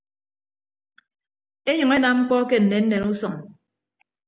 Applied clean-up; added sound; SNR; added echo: none; none; none; none.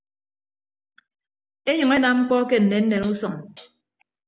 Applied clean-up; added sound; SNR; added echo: none; Hi-hat; 19 dB; none.